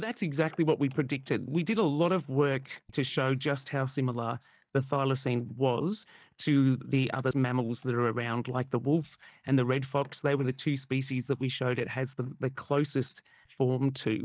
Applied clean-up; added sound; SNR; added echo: neural mask model DeepFilterNet 3.